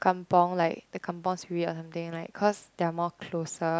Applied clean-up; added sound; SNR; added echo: none; none; none; none.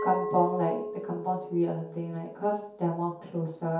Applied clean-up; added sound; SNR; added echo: none; Glass; 8 dB; reverberation time 0.6 s.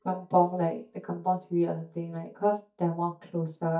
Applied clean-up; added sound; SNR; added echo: neural mask model DeepFilterNet 3.